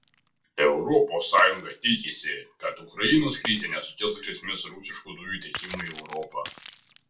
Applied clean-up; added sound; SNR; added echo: none; Shatter; 16 dB; reverberation time 0.2 s.